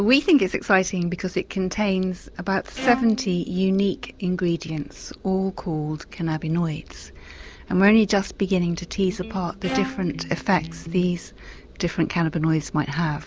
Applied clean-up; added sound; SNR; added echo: none; Electric guitar + Bowed string instrument; 12 dB; none.